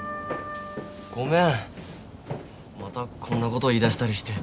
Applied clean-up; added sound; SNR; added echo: none; Walk, footsteps; 10 dB; none.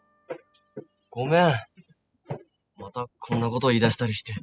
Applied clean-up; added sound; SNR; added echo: classical method spectral subtraction.